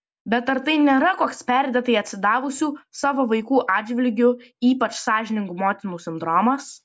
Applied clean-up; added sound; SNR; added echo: none; none; none; none.